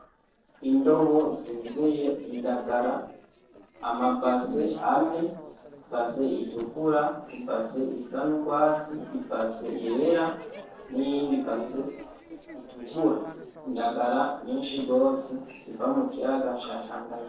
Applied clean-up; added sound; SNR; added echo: neural separator model SepFormer DNS4.